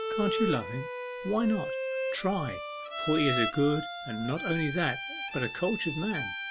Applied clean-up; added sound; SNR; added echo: none; Bowed string instrument; 4 dB; none.